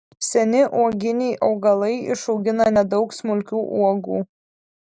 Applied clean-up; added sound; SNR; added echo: none; none; none; none.